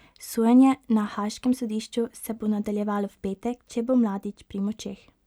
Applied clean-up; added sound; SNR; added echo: none; none; none; none.